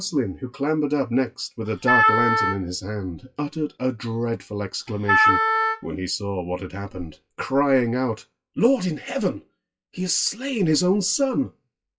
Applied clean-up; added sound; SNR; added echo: classical method WPE with log-MMSE.